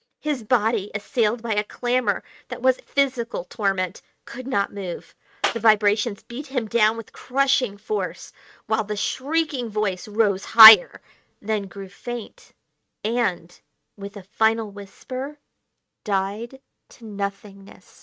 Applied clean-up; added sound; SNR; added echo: neural mask model RNNoise.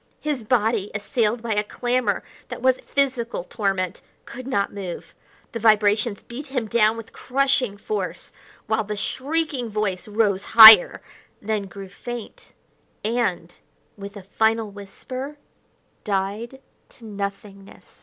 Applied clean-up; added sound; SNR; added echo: none; none; none; none.